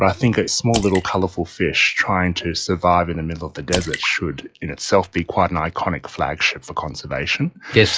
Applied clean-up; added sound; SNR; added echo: classical method log-MMSE.